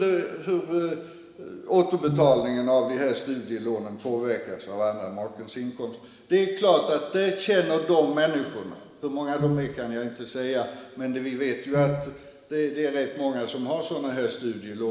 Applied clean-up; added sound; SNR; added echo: none; Brass instrument; 4 dB; reverberation time 2.0 s.